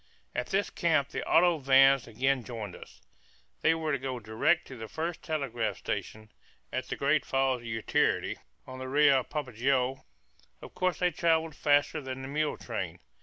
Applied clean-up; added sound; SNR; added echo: none; none; none; none.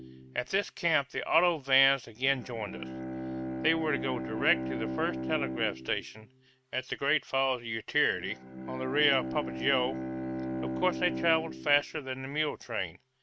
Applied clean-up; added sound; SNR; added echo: neural mask model RNNoise.